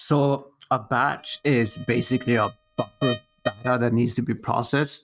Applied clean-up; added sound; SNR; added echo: neural mask model RNNoise.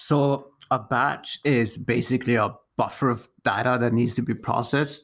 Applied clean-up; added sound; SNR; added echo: none; none; none; none.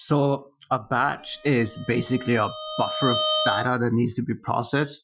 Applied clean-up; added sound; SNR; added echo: classical method Wiener filter.